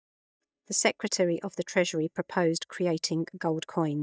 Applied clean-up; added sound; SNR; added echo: neural mask model DeepFilterNet 3.